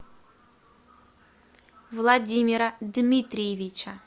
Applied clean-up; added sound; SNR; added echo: none; none; none; none.